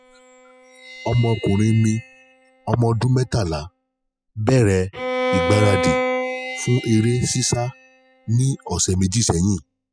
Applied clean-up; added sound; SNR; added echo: classical method spectral subtraction.